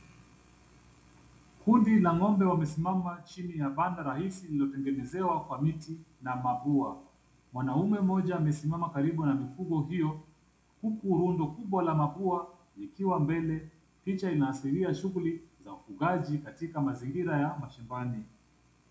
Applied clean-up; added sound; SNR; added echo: none; none; none; reverberation time 0.4 s.